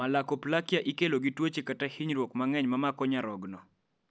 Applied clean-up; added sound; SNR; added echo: none; none; none; none.